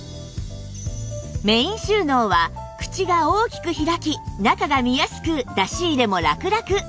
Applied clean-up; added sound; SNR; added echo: none; none; none; none.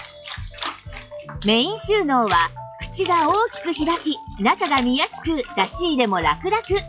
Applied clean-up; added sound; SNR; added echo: classical method log-MMSE.